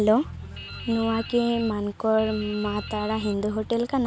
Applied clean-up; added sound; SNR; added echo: none; Bass guitar + Drip; 14 dB; none.